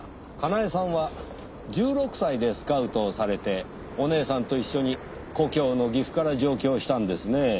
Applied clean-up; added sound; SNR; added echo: none; none; none; none.